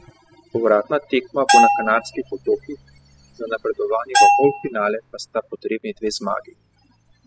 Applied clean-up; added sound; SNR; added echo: classical method spectral subtraction.